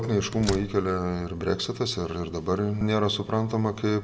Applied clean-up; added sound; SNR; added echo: none; Slam; 13 dB; reverberation time 0.7 s.